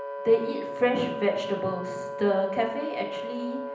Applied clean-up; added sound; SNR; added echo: none; Wind instrument, woodwind instrument; 7 dB; reverberation time 0.8 s.